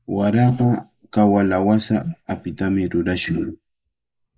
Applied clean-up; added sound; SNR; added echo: neural mask model Resemble Enhance denoiser.